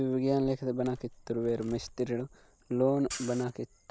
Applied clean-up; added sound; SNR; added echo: none; Camera; 18 dB; none.